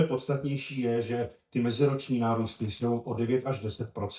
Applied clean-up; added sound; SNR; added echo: neural mask model DeepFilterNet 3.